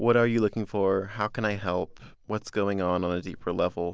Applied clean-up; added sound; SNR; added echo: none; none; none; none.